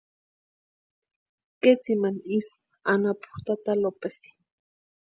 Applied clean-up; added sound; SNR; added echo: none; none; none; none.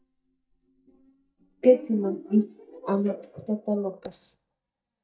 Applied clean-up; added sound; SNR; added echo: neural mask model DeepFilterNet 3.